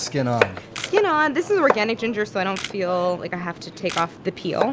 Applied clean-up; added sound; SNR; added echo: none; Camera; 17 dB; none.